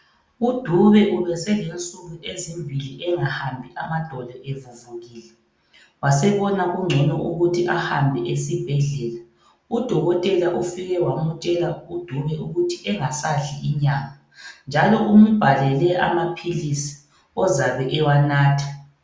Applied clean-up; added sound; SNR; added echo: none; none; none; none.